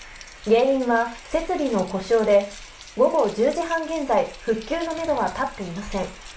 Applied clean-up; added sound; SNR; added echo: none; Rain; 20 dB; reverberation time 0.3 s.